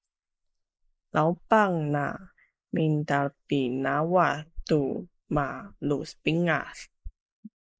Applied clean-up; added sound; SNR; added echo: neural mask model Resemble Enhance denoiser.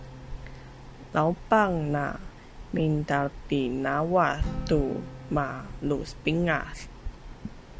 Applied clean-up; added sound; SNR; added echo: none; Acoustic guitar; 18 dB; none.